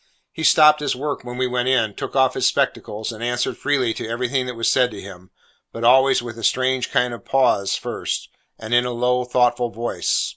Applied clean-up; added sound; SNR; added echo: none; none; none; none.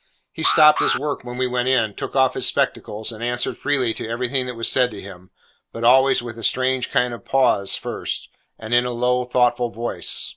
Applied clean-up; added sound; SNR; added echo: none; Alarm; 6 dB; none.